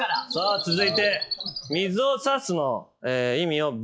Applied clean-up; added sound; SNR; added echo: classical method log-MMSE.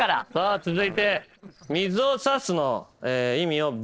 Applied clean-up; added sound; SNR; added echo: neural separator model SepFormer DNS4.